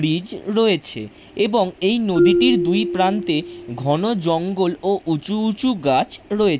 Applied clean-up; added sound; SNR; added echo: none; Marimba, xylophone; 6 dB; none.